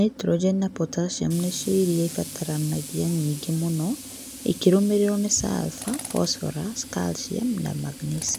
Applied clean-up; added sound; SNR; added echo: none; Tools; 14 dB; none.